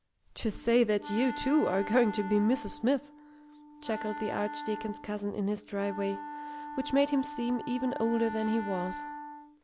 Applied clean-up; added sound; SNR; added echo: none; Wind instrument, woodwind instrument; 11 dB; none.